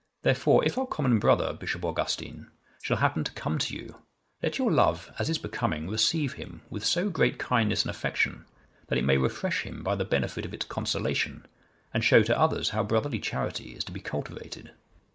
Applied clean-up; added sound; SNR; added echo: neural mask model Resemble Enhance denoiser.